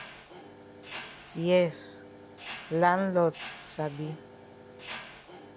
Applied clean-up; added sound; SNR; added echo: none; Mechanisms; 14 dB; none.